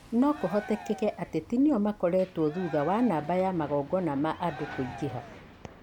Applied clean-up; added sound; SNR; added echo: none; Cheering + Hammer; 16 dB; none.